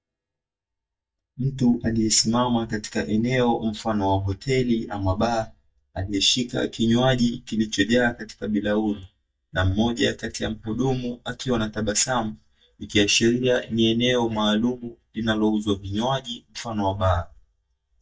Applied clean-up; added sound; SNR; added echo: neural mask model DeepFilterNet 3.